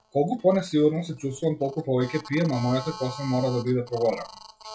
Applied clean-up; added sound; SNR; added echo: classical method log-MMSE.